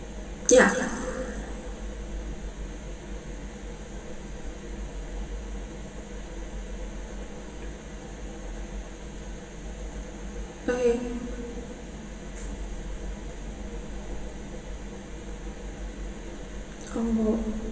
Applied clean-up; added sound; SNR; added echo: none; none; none; reverberation time 2.5 s.